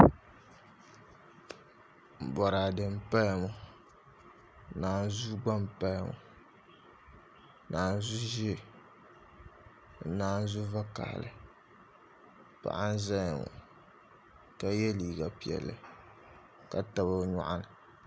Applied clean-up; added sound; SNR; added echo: none; none; none; none.